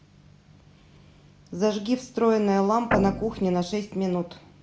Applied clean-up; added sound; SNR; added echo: none; Guitar; 4 dB; none.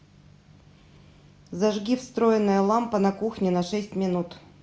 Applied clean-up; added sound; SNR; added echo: none; none; none; none.